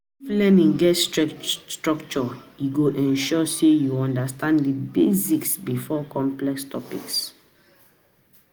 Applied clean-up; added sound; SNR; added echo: none; none; none; none.